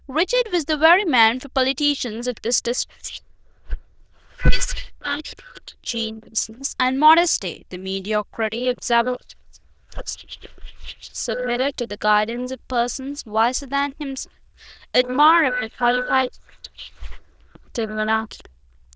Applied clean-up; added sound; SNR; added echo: neural diffusion model UNIVERSE++.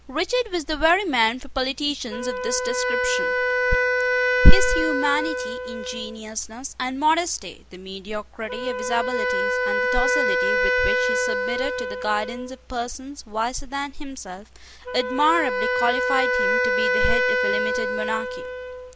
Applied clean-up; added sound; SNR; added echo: none; Wind instrument, woodwind instrument; 1 dB; none.